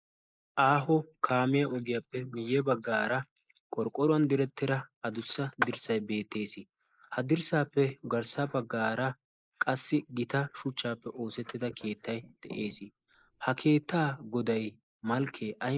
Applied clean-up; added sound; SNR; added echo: neural mask model Resemble Enhance denoiser.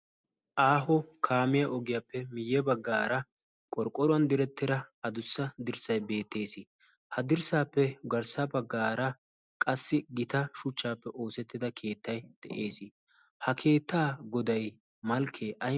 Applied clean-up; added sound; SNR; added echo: none; none; none; none.